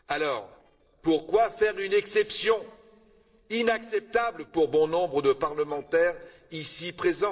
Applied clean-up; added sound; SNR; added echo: neural separator model SepFormer DNS4.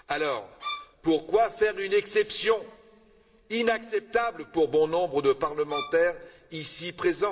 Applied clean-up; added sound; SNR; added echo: none; Bowed string instrument; 11 dB; reverberation time 2.2 s.